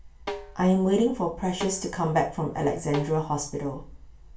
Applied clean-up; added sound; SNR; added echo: none; Snare drum; 14 dB; reverberation time 0.3 s.